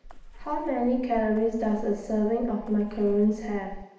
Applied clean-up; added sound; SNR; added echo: none; Water / Splash, splatter; 14 dB; reverberation time 0.8 s.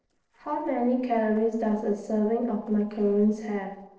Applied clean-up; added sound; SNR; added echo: neural separator model SepFormer DNS4.